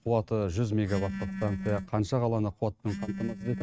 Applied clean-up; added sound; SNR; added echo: neural mask model RNNoise.